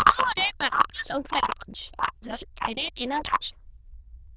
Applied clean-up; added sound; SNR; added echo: neural diffusion model UNIVERSE++.